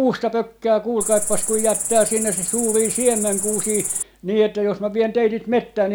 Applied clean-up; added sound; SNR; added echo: none; Cricket; 3 dB; none.